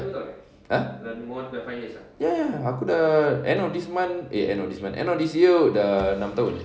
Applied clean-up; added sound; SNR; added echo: none; none; none; none.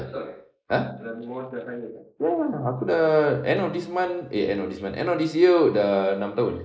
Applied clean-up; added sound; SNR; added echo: neural mask model Resemble Enhance denoiser.